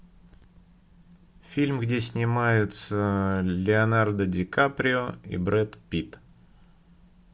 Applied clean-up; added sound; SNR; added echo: none; none; none; none.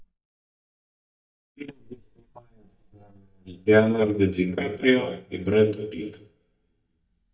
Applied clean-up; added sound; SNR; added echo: neural mask model DeepFilterNet 3.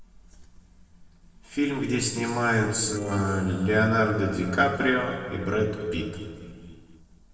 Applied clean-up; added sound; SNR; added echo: neural separator model SepFormer DNS4.